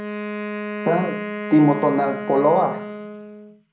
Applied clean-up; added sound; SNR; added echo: none; Wind instrument, woodwind instrument; 8 dB; reverberation time 0.6 s.